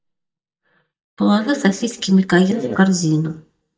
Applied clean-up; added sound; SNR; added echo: neural mask model DeepFilterNet 3.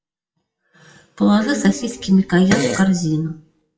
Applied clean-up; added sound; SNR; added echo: classical method WPE with log-MMSE.